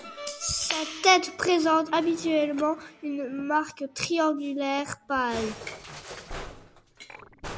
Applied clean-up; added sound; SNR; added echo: none; Musical instrument; 16 dB; none.